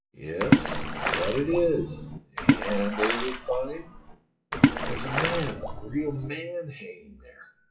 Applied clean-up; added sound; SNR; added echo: classical method WPE with log-MMSE.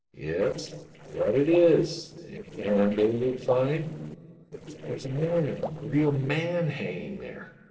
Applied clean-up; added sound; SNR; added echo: neural separator model SepFormer DNS4.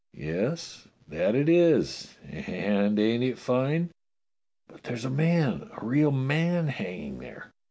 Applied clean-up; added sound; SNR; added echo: none; none; none; none.